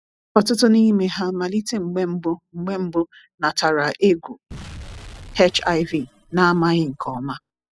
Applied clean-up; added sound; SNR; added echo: classical method spectral subtraction.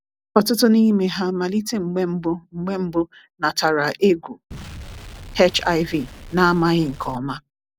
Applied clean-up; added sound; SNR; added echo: none; Explosion; 17 dB; none.